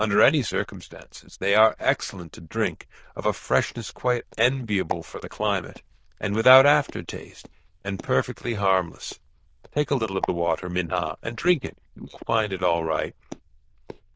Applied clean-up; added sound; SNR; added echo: neural diffusion model UNIVERSE++.